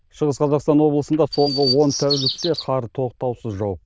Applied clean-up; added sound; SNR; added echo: neural diffusion model UNIVERSE++.